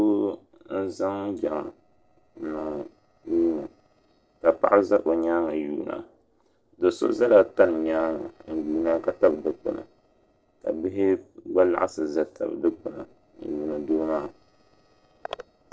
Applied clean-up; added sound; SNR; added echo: neural separator model SepFormer DNS4.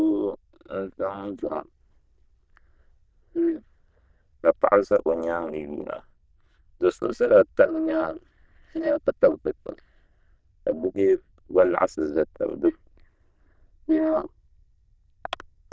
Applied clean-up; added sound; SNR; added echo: neural diffusion model UNIVERSE++.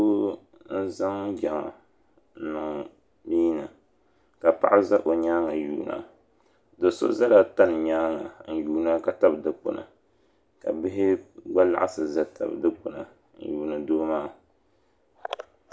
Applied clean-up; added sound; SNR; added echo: none; none; none; none.